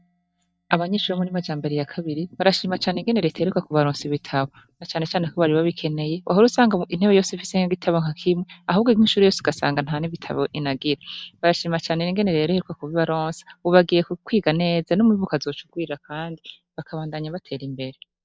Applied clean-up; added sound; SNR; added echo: neural mask model DeepFilterNet 3.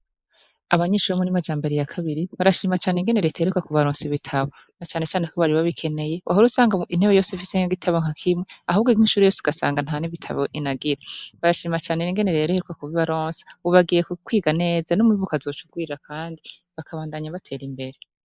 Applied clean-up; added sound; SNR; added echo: neural mask model Resemble Enhance denoiser.